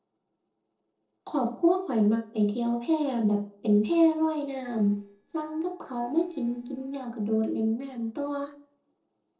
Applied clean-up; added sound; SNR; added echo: neural separator model SepFormer DNS4.